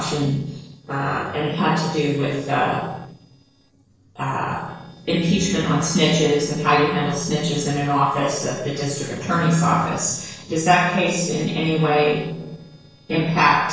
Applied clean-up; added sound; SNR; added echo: neural separator model SepFormer DNS4.